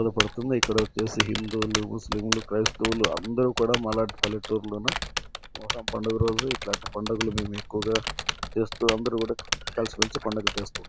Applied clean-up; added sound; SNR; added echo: none; Typing; 3 dB; none.